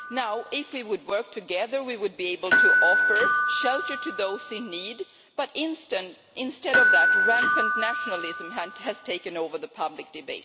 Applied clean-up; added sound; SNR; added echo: none; Door / Bell; -4 dB; none.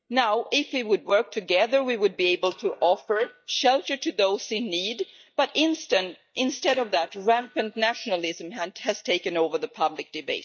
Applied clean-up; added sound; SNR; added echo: neural mask model DeepFilterNet 3.